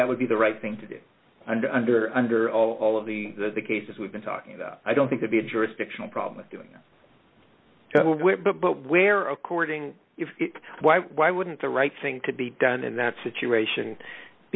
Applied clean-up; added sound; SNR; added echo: none; none; none; none.